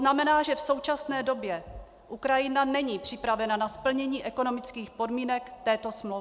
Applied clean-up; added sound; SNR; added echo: none; none; none; none.